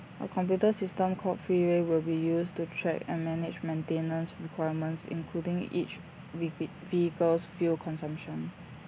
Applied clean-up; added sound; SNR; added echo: none; none; none; none.